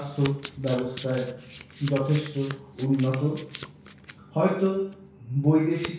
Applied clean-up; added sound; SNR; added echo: none; Domestic sounds, home sounds; 17 dB; reverberation time 0.6 s.